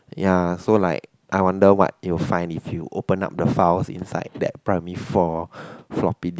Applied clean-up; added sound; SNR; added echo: none; none; none; none.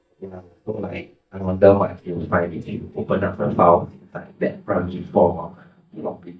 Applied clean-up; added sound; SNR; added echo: neural mask model DeepFilterNet 3.